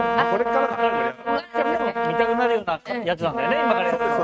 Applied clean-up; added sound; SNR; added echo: neural mask model RNNoise.